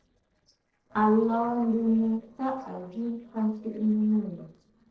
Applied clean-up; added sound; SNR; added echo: neural separator model SepFormer DNS4.